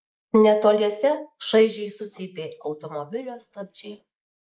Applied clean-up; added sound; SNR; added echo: neural mask model Resemble Enhance denoiser.